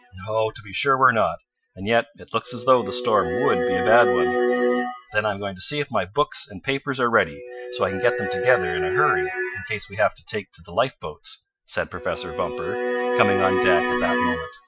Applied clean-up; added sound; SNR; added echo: classical method Wiener filter.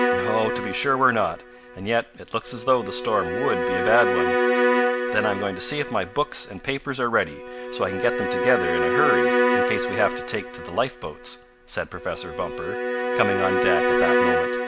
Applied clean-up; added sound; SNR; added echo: none; Bowed string instrument; -1 dB; none.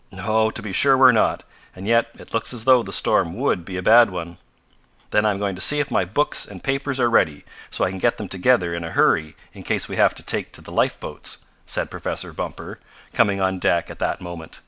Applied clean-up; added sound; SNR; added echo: none; none; none; none.